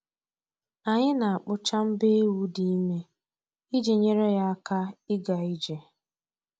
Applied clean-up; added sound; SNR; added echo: none; none; none; none.